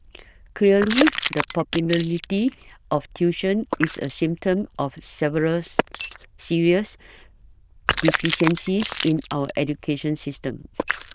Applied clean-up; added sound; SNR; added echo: neural diffusion model UNIVERSE++.